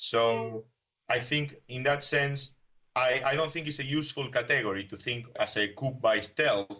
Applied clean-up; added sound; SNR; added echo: neural mask model Resemble Enhance denoiser.